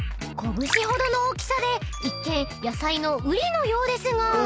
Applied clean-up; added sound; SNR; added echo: none; Liquid; 12 dB; none.